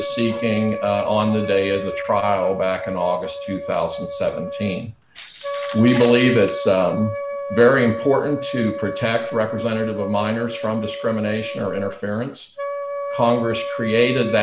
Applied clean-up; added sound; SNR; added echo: none; Wind instrument, woodwind instrument; 8 dB; none.